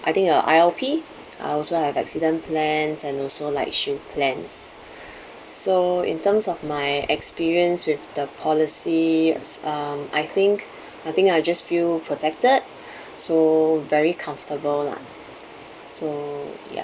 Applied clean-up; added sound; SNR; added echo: none; none; none; none.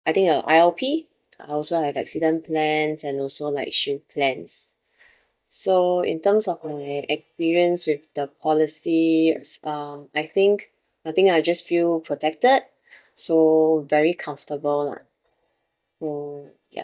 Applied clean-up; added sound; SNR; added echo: neural mask model DeepFilterNet 3.